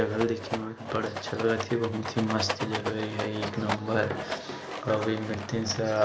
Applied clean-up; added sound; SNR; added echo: none; Rattle; 7 dB; none.